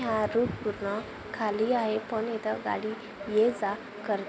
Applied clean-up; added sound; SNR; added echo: none; none; none; none.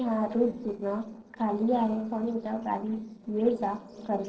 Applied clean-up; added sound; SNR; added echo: neural separator model SepFormer DNS4.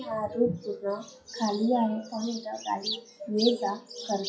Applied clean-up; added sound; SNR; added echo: classical method WPE with log-MMSE.